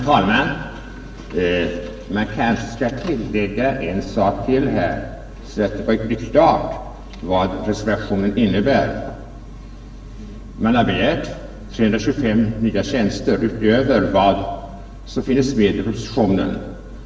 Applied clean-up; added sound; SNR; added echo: none; none; none; reverberation time 1.1 s.